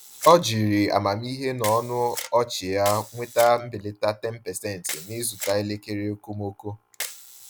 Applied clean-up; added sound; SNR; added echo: none; Camera; 15 dB; none.